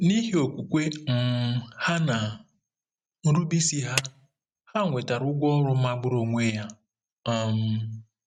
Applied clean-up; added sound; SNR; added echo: neural mask model RNNoise.